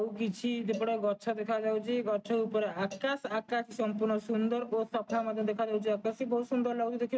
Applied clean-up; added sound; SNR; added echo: neural mask model RNNoise.